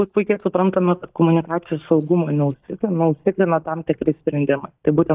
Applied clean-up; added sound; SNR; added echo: neural mask model DeepFilterNet 3.